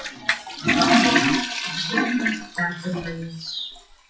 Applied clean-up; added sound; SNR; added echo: classical method WPE with log-MMSE.